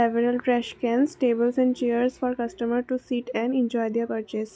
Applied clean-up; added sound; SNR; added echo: none; none; none; none.